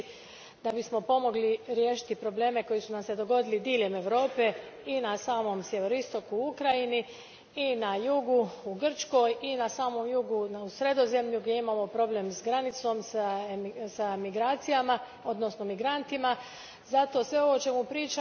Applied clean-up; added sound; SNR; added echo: none; none; none; none.